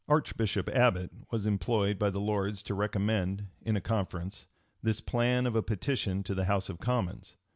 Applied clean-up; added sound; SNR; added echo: none; none; none; none.